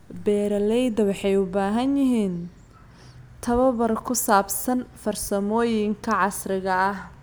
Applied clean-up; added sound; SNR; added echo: none; none; none; none.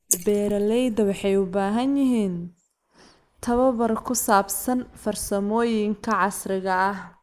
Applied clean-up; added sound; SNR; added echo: neural mask model Resemble Enhance denoiser.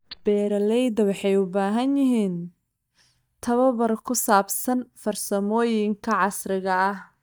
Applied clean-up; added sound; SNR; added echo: neural mask model DeepFilterNet 3.